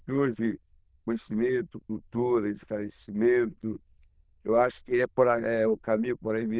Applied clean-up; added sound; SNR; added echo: neural diffusion model UNIVERSE++.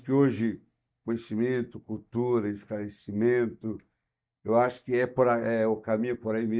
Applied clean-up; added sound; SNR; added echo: neural mask model DeepFilterNet 3.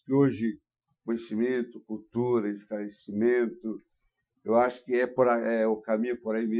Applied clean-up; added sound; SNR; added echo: classical method Wiener filter.